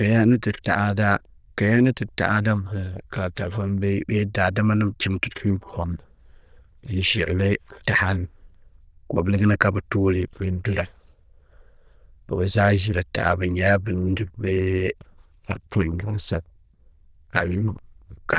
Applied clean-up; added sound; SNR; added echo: neural diffusion model UNIVERSE++.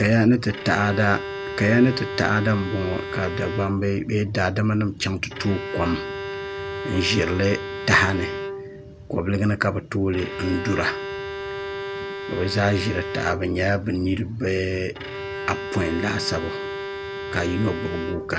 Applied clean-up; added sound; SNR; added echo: none; Bowed string instrument; 9 dB; none.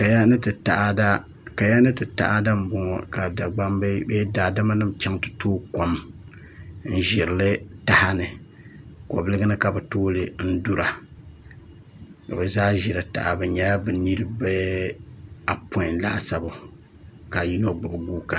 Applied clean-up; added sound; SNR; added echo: none; none; none; none.